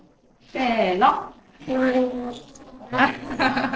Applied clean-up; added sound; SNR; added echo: neural separator model SepFormer DNS4.